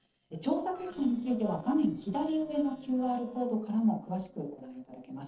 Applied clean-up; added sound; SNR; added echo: neural separator model SepFormer DNS4.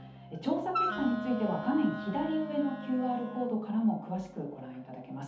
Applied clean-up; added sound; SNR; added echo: none; Wind instrument, woodwind instrument; 6 dB; reverberation time 0.6 s.